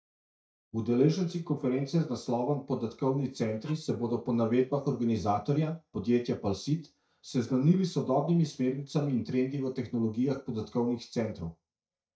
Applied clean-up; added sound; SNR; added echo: neural mask model DeepFilterNet 3.